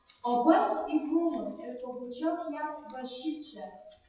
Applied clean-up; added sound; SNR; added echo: classical method WPE with log-MMSE.